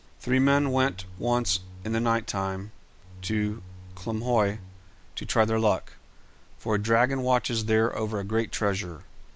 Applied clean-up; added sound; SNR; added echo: none; Bowed string instrument; 16 dB; none.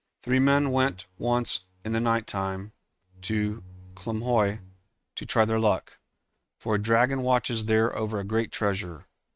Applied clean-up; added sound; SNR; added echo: neural mask model RNNoise.